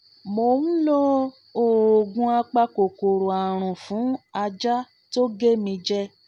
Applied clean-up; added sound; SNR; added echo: none; none; none; none.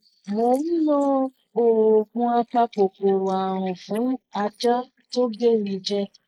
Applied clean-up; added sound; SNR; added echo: neural mask model Resemble Enhance denoiser.